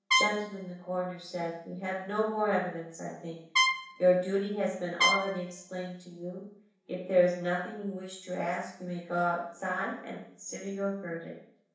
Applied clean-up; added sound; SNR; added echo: none; Trumpet; -2 dB; reverberation time 0.7 s.